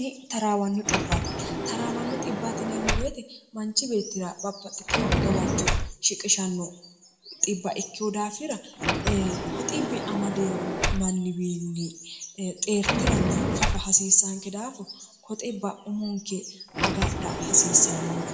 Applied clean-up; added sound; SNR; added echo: none; Sliding door; 2 dB; reverberation time 0.6 s.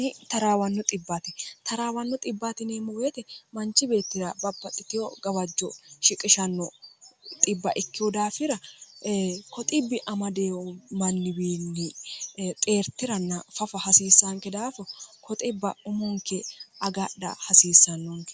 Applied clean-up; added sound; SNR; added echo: none; none; none; none.